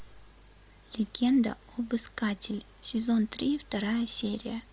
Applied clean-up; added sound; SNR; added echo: none; none; none; none.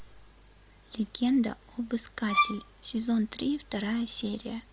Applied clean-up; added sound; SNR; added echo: none; Bowed string instrument; -3 dB; none.